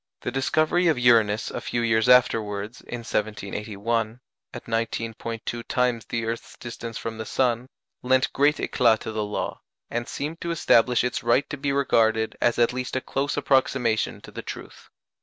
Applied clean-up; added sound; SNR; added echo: none; none; none; none.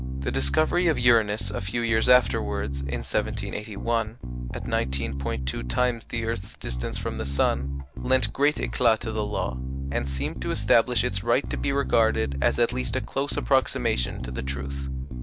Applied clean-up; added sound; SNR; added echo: none; Bass guitar; 4 dB; none.